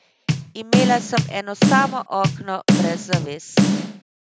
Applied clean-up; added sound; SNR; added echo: none; Bass drum / Snare drum; -5 dB; none.